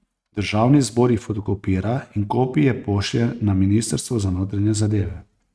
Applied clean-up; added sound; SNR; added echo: neural mask model RNNoise.